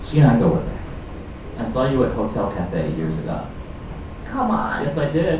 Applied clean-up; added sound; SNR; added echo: none; Subway, metro, underground; 10 dB; reverberation time 0.6 s.